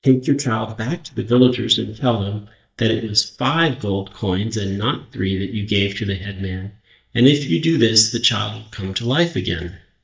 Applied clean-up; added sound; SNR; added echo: neural mask model DeepFilterNet 3.